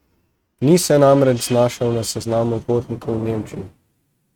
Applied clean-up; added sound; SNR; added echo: neural mask model RNNoise.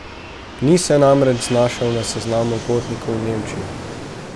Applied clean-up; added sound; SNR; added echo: none; Fixed-wing aircraft, airplane; 11 dB; none.